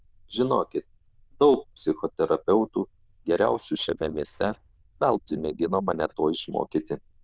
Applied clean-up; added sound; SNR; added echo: neural diffusion model UNIVERSE++.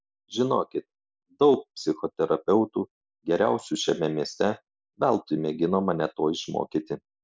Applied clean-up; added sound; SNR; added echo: none; none; none; none.